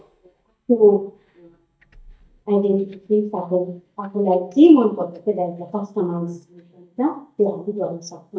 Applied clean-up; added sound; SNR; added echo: neural mask model DeepFilterNet 3.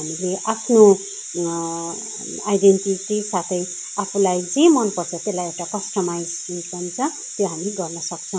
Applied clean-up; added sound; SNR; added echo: none; none; none; none.